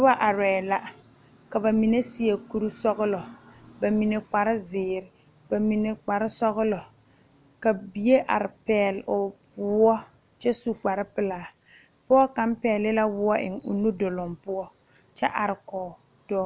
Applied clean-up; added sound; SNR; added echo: none; none; none; none.